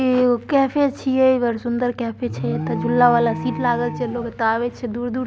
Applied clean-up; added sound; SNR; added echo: none; Alarm; 11 dB; none.